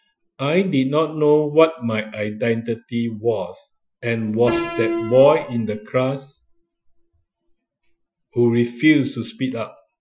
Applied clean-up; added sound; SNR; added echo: classical method Wiener filter.